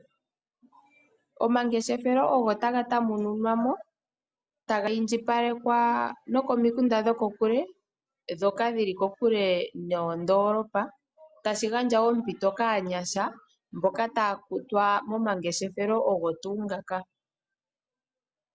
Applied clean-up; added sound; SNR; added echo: none; none; none; none.